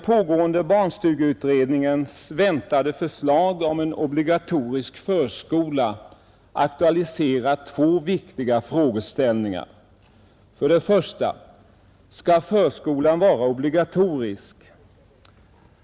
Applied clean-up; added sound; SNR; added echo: none; none; none; none.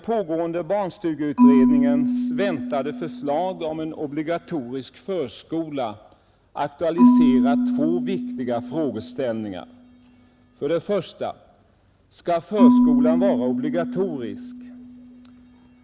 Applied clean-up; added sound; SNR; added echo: none; Marimba, xylophone / Wood; -3 dB; none.